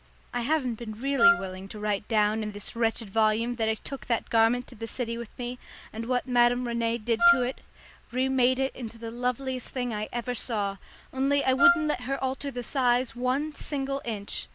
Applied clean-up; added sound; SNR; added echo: none; Wind instrument, woodwind instrument; -2 dB; none.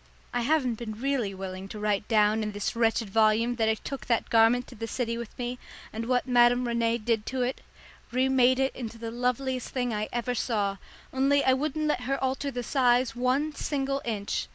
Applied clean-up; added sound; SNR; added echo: none; none; none; none.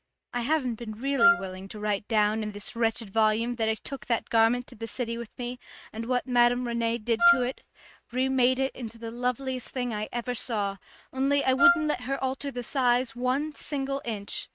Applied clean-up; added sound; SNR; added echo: neural mask model RNNoise.